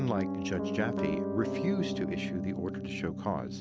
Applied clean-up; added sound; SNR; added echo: none; Piano; 0 dB; none.